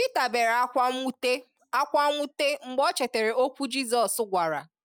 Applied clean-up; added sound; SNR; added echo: none; none; none; none.